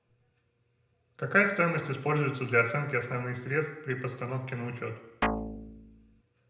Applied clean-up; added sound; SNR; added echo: none; Guitar; 2 dB; reverberation time 0.8 s.